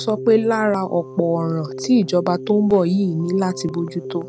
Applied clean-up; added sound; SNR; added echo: none; Keyboard (musical); 13 dB; none.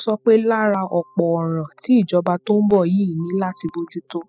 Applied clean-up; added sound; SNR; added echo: classical method spectral subtraction.